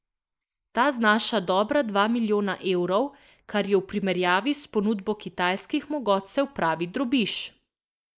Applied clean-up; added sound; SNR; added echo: neural mask model Resemble Enhance denoiser.